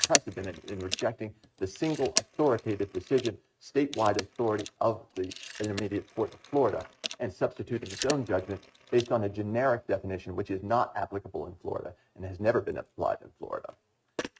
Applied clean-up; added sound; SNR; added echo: neural mask model RNNoise.